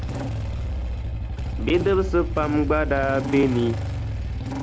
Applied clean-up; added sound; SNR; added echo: none; Engine starting / Motorcycle; 2 dB; none.